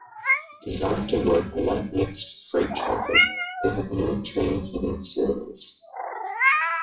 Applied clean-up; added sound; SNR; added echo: classical method WPE with log-MMSE.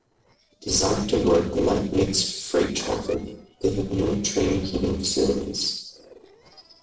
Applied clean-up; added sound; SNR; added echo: neural separator model SepFormer DNS4.